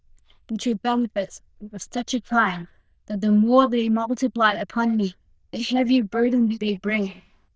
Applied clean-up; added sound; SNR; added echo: neural diffusion model UNIVERSE++.